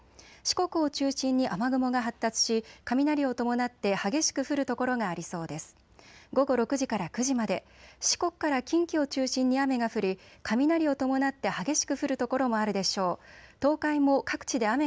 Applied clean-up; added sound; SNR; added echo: none; none; none; none.